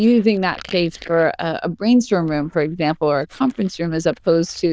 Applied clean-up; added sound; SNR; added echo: neural diffusion model UNIVERSE++.